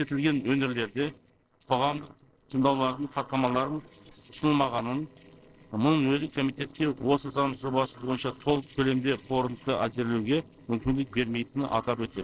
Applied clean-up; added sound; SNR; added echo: neural separator model SepFormer DNS4.